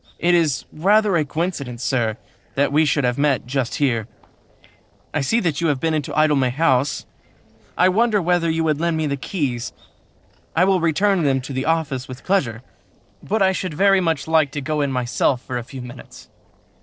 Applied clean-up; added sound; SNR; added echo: neural separator model SepFormer DNS4.